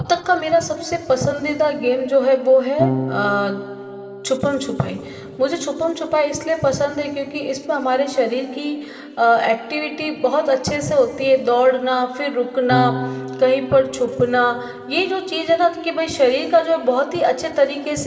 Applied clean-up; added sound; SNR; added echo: none; Electric guitar / Bass guitar; 13 dB; reverberation time 2.3 s.